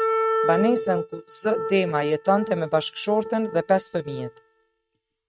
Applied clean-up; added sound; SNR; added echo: neural mask model RNNoise.